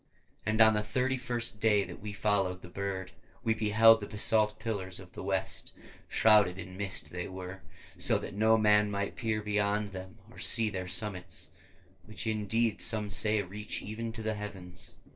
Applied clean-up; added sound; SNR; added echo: neural separator model SepFormer DNS4.